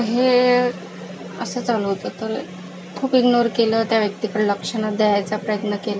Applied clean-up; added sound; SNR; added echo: none; none; none; none.